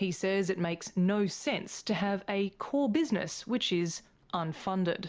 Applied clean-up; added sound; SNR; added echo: none; none; none; none.